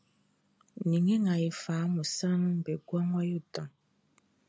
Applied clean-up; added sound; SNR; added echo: none; none; none; none.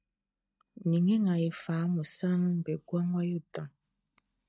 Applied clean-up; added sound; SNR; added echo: neural mask model DeepFilterNet 3.